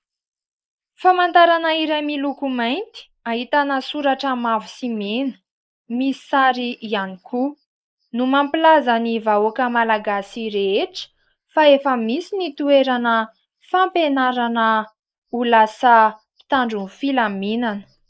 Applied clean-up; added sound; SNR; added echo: neural mask model Resemble Enhance denoiser.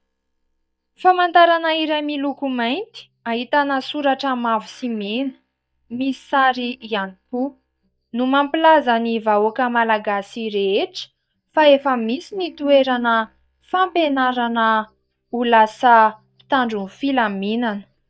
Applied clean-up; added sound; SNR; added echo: neural mask model DeepFilterNet 3.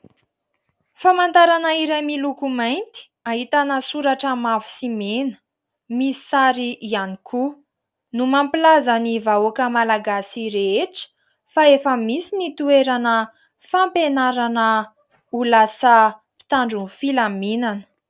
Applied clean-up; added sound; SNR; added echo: none; none; none; none.